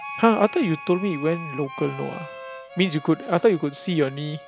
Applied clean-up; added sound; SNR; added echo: none; Harmonica; 14 dB; none.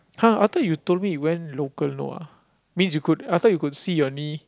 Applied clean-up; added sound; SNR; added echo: none; none; none; none.